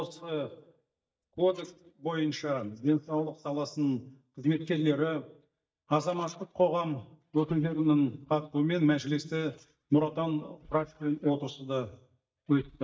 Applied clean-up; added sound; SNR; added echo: neural mask model DeepFilterNet 3.